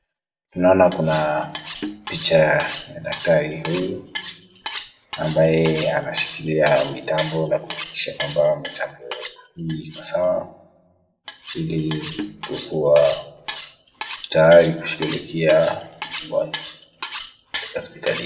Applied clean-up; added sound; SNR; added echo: none; Cutlery, silverware; 10 dB; reverberation time 0.6 s.